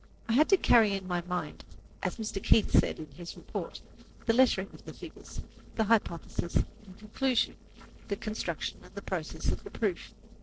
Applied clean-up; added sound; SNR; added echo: neural separator model SepFormer DNS4.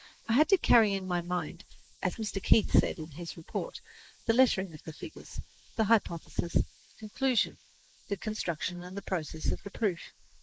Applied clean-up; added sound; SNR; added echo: neural mask model Resemble Enhance denoiser.